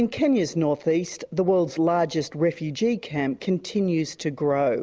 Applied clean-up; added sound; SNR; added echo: none; none; none; none.